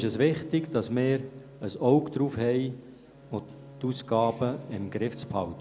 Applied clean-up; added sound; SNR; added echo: none; Bowed string instrument; 20 dB; none.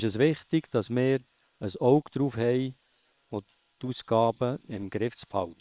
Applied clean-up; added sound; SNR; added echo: neural separator model SepFormer WHAM!.